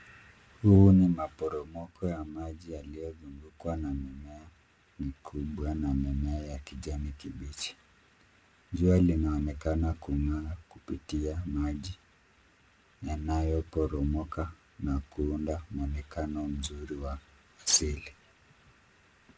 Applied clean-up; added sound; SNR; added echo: none; none; none; none.